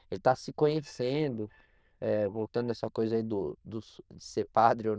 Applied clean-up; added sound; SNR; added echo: neural diffusion model UNIVERSE++.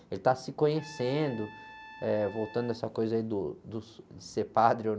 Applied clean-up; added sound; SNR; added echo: none; Trumpet; 18 dB; none.